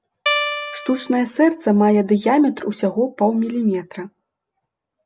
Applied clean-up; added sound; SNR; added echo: none; Guitar; 3 dB; none.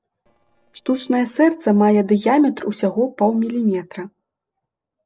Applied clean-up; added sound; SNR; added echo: neural separator model SepFormer DNS4.